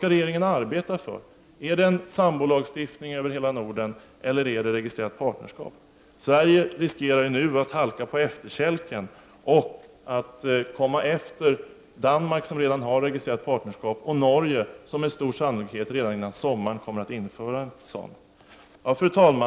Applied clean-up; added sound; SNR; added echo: none; none; none; none.